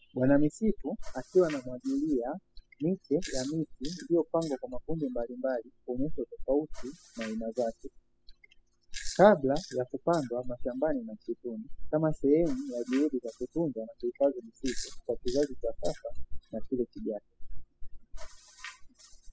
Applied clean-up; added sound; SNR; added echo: classical method spectral subtraction.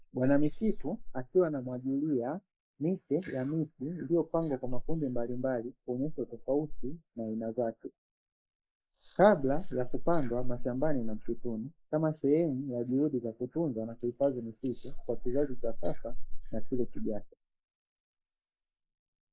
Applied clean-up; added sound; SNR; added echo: neural mask model Resemble Enhance denoiser.